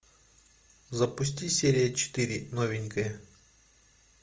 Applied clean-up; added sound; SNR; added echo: none; none; none; none.